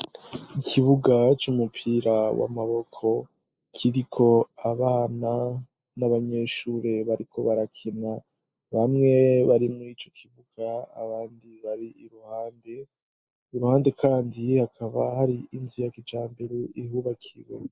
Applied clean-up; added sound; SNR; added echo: neural mask model Resemble Enhance denoiser.